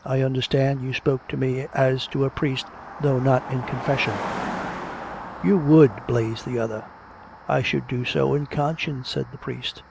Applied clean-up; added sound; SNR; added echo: none; Car passing by; 13 dB; none.